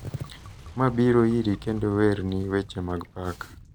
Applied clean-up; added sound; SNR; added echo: none; Boom + Liquid; 19 dB; none.